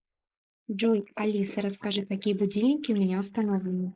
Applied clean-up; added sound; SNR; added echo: neural mask model Resemble Enhance denoiser.